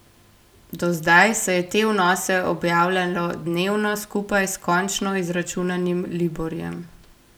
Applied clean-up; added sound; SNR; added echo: none; none; none; none.